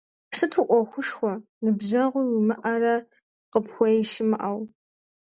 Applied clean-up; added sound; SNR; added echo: none; none; none; none.